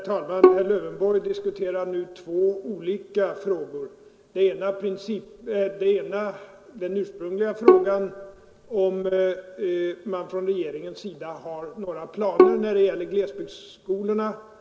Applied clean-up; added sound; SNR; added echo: none; Bowed string instrument; -4 dB; reverberation time 1.9 s.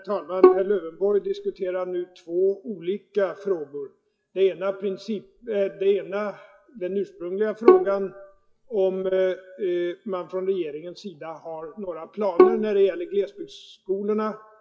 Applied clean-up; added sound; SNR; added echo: classical method WPE with log-MMSE.